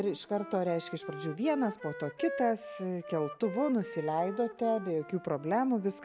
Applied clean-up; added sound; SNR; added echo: none; Wind instrument, woodwind instrument; 12 dB; none.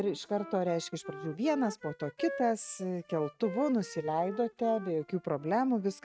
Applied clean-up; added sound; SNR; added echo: neural mask model RNNoise.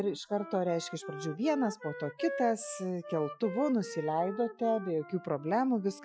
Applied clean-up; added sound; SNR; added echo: classical method Wiener filter.